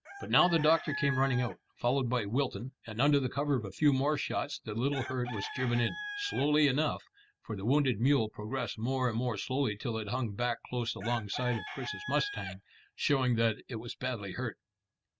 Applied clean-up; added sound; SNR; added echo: none; Chicken, rooster; 15 dB; none.